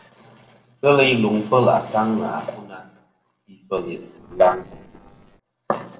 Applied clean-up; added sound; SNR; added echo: neural separator model SepFormer DNS4.